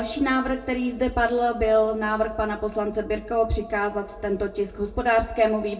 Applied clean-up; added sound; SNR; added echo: none; none; none; reverberation time 0.2 s.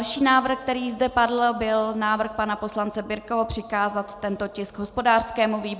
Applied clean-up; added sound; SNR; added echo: none; none; none; none.